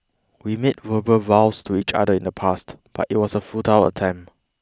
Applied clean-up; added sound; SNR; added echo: none; none; none; none.